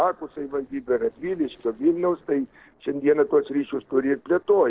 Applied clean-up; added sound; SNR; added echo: neural separator model SepFormer DNS4.